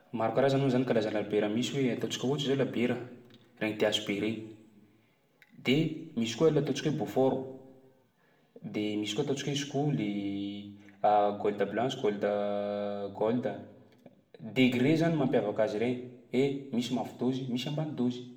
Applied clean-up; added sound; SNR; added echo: none; none; none; reverberation time 0.6 s.